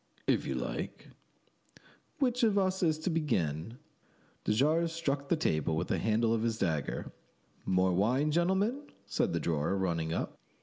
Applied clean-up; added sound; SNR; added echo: none; none; none; none.